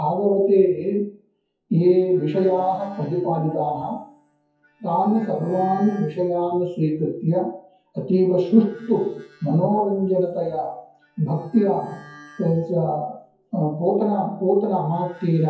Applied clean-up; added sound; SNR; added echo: classical method WPE with log-MMSE.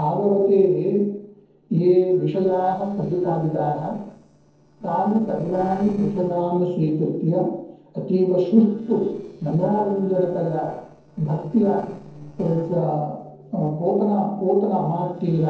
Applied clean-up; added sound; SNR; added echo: neural separator model SepFormer DNS4.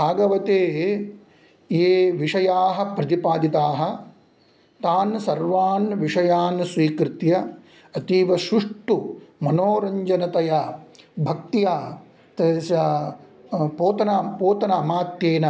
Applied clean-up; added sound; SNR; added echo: none; none; none; none.